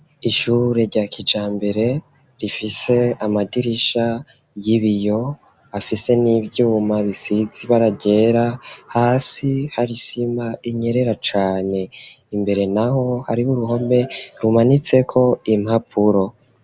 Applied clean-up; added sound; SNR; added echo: none; none; none; none.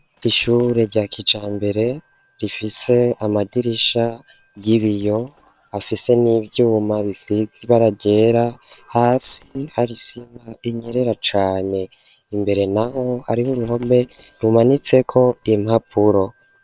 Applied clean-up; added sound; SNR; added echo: neural separator model SepFormer WHAM!.